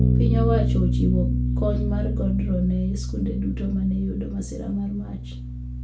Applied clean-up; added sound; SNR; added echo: none; Bass guitar; -3 dB; reverberation time 0.3 s.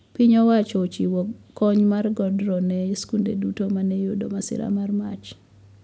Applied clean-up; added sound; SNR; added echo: none; none; none; none.